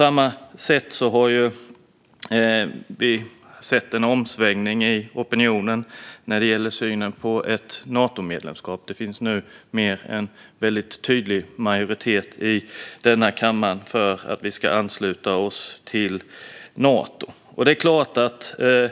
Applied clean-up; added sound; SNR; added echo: none; none; none; none.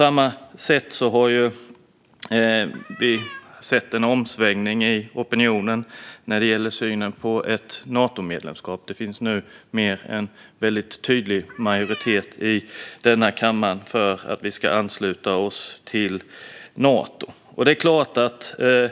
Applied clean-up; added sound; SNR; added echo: none; Cat; 16 dB; none.